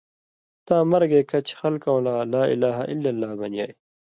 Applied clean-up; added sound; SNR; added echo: none; none; none; none.